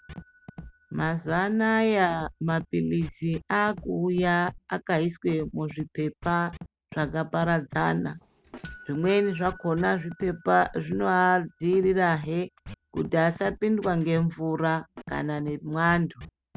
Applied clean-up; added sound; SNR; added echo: none; Scratching (performance technique) + Doorbell; 16 dB; none.